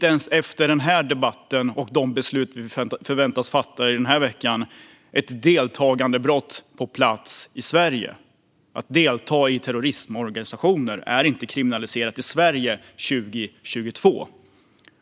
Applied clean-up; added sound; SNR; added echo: none; none; none; none.